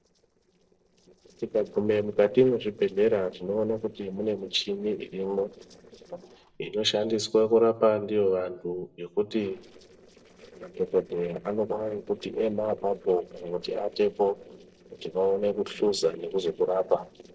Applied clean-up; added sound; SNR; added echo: neural separator model SepFormer DNS4.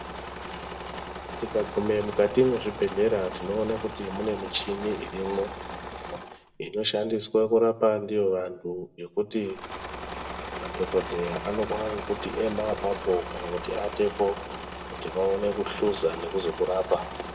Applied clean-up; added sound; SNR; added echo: none; Engine / Mechanisms; 9 dB; reverberation time 0.5 s.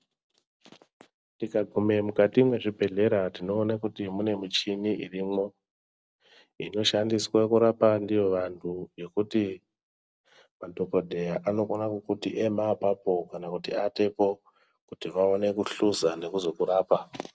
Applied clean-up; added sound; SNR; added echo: none; none; none; none.